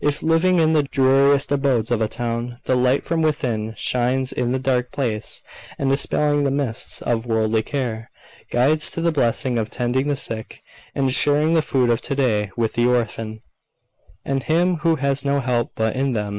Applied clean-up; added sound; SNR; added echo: neural mask model Resemble Enhance denoiser.